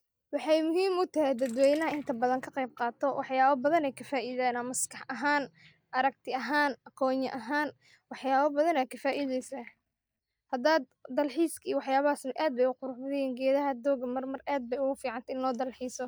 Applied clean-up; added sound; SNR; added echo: neural mask model DeepFilterNet 3.